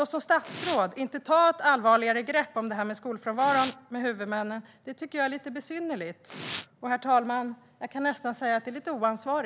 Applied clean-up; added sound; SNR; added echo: none; Domestic sounds, home sounds; 18 dB; none.